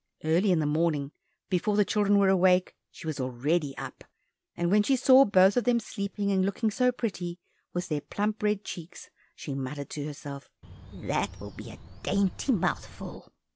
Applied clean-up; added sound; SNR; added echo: none; Bird; 17 dB; none.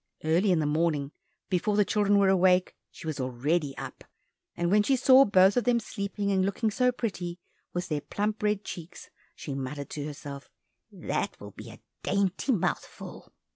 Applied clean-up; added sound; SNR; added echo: none; none; none; none.